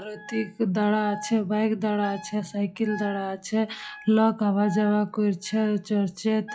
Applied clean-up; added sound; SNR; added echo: classical method log-MMSE.